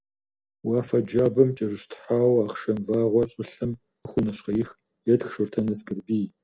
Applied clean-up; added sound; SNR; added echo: none; none; none; none.